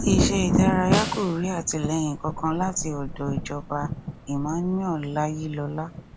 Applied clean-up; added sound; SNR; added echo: none; Thunder + Snare drum; 2 dB; none.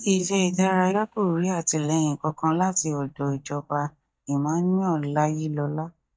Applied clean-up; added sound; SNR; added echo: neural mask model DeepFilterNet 3.